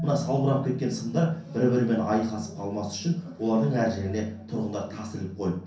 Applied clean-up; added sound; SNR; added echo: none; Marimba, xylophone; 14 dB; reverberation time 0.6 s.